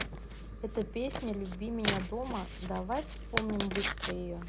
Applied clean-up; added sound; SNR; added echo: none; Tearing; 2 dB; none.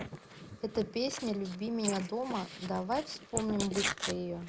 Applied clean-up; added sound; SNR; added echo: neural mask model Resemble Enhance denoiser.